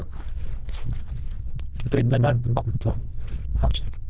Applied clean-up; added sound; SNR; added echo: neural diffusion model UNIVERSE++.